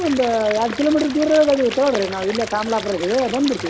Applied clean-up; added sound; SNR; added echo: none; Stream / Liquid; 12 dB; none.